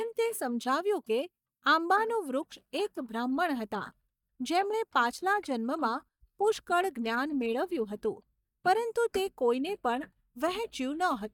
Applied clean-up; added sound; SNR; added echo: neural mask model DeepFilterNet 3.